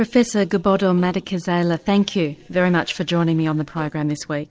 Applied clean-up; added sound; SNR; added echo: neural separator model SepFormer DNS4.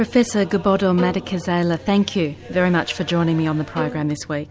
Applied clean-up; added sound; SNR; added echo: none; Bowed string instrument; 11 dB; none.